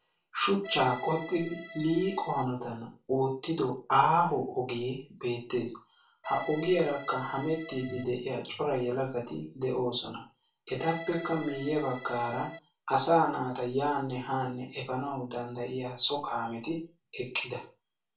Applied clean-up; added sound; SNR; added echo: none; Accordion; 12 dB; reverberation time 0.3 s.